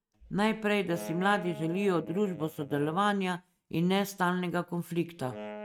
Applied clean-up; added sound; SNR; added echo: neural mask model RNNoise.